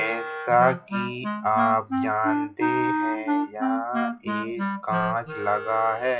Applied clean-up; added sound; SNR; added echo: classical method WPE with log-MMSE.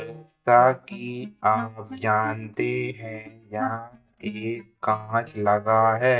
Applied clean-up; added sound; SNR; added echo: neural mask model DeepFilterNet 3.